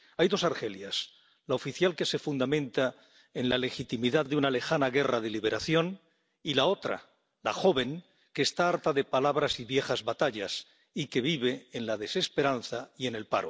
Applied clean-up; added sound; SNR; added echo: none; none; none; none.